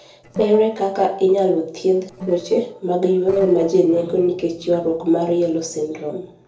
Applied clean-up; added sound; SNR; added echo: neural separator model SepFormer DNS4.